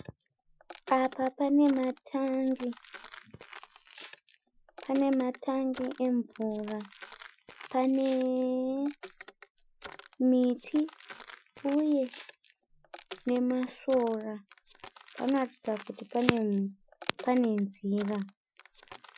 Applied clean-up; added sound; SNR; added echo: classical method Wiener filter.